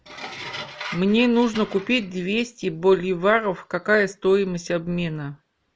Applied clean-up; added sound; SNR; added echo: none; none; none; none.